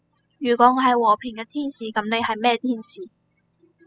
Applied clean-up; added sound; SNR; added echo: classical method spectral subtraction.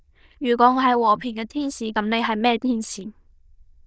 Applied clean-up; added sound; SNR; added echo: neural diffusion model UNIVERSE++.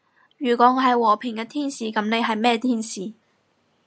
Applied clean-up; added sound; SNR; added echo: none; none; none; none.